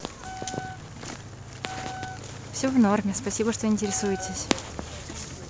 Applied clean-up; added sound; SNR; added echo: none; Wind instrument, woodwind instrument; 13 dB; none.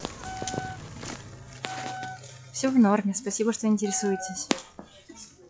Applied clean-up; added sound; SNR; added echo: classical method log-MMSE.